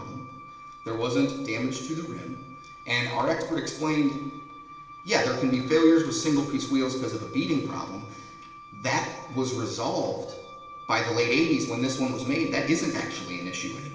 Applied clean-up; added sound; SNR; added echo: none; Wind instrument, woodwind instrument; 17 dB; reverberation time 0.8 s.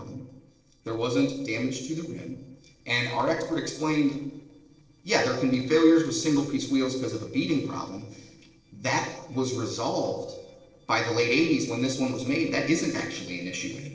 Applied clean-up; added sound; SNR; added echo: neural separator model SepFormer DNS4.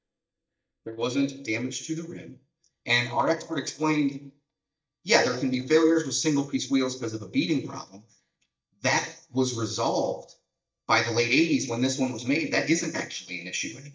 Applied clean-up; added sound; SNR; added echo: neural mask model DeepFilterNet 3.